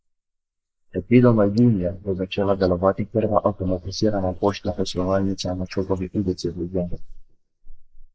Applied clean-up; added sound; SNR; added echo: neural mask model Resemble Enhance denoiser.